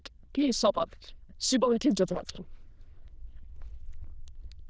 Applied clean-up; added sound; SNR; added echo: neural diffusion model UNIVERSE++.